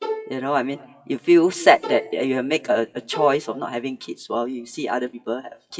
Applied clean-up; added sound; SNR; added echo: classical method WPE with log-MMSE.